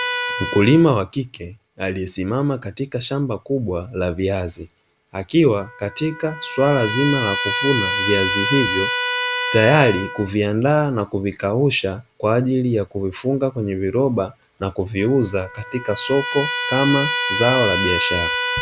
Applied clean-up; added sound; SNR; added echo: none; Trumpet; 5 dB; none.